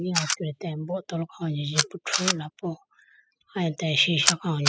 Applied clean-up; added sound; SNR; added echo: classical method spectral subtraction.